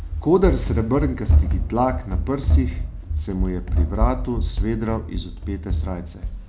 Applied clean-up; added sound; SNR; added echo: none; Run; -2 dB; none.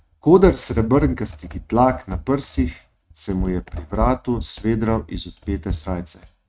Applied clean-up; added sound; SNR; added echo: neural mask model RNNoise.